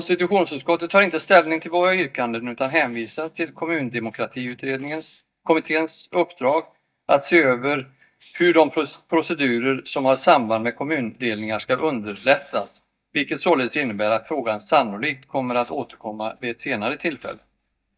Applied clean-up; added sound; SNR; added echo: neural mask model DeepFilterNet 3.